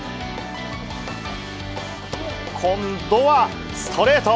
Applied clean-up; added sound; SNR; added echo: none; none; none; none.